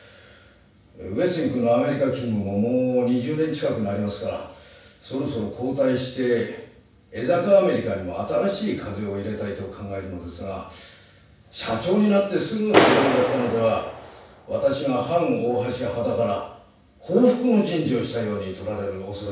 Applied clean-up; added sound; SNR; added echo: none; Clapping; 1 dB; reverberation time 0.7 s.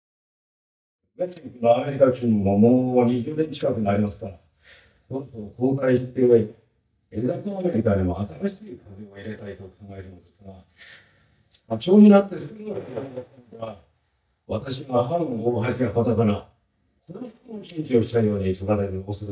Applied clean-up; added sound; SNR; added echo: neural mask model DeepFilterNet 3.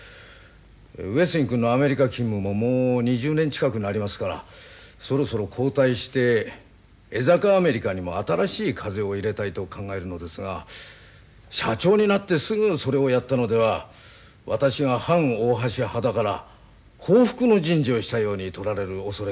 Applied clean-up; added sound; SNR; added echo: none; none; none; none.